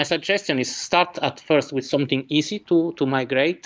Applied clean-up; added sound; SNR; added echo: neural mask model Resemble Enhance denoiser.